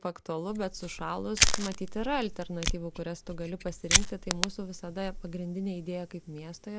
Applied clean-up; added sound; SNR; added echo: none; Fire; -3 dB; none.